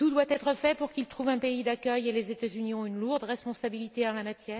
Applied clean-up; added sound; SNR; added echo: none; none; none; none.